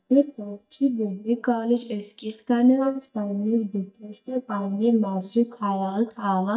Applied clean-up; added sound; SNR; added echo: neural mask model DeepFilterNet 3.